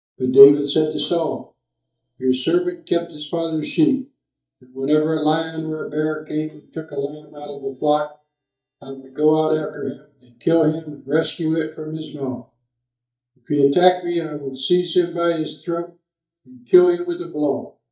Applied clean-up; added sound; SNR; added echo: neural mask model DeepFilterNet 3.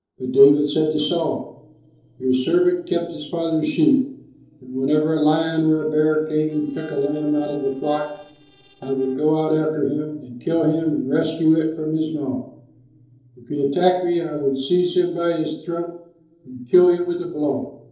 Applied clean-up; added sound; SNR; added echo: neural separator model SepFormer DNS4.